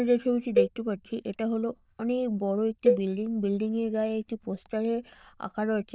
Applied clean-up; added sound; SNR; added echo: neural diffusion model UNIVERSE++.